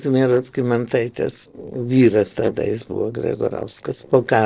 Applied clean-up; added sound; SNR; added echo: neural separator model SepFormer DNS4.